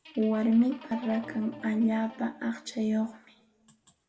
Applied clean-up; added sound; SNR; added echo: none; Guitar; 18 dB; reverberation time 0.6 s.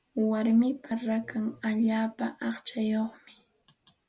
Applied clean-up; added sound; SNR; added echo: none; none; none; none.